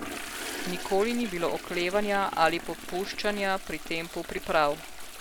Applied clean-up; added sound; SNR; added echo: none; Toilet flush; 11 dB; none.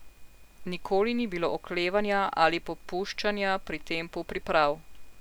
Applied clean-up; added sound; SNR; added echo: none; none; none; none.